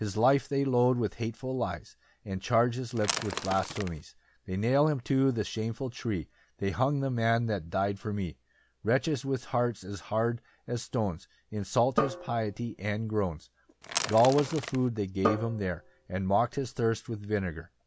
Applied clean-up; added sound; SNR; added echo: none; Drum + Crackle / Crushing / Wood; 7 dB; none.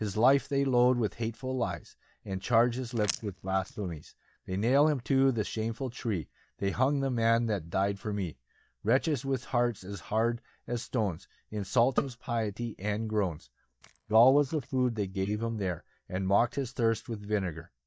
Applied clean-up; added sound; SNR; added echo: neural mask model DeepFilterNet 3.